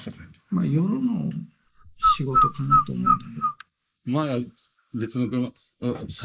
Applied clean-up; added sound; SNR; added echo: neural mask model Resemble Enhance denoiser.